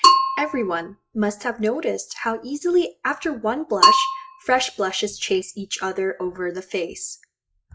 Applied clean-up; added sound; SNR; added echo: classical method log-MMSE.